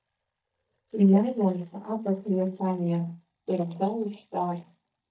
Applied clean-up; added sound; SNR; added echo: neural mask model DeepFilterNet 3.